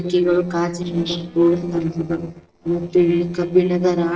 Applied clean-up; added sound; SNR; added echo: neural separator model SepFormer DNS4.